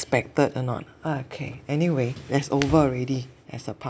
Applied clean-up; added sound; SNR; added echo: none; none; none; none.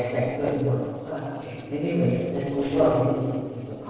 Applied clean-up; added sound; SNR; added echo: neural separator model SepFormer DNS4.